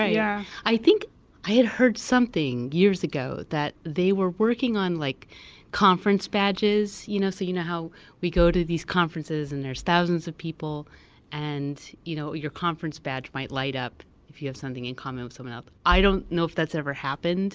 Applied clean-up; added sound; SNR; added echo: none; none; none; none.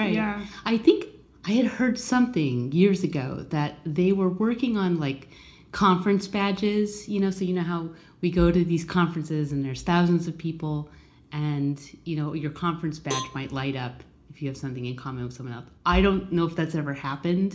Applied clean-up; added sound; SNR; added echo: none; Cowbell; 14 dB; reverberation time 0.4 s.